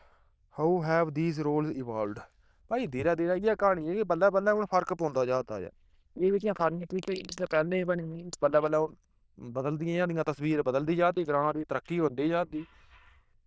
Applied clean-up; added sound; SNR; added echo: neural diffusion model UNIVERSE++.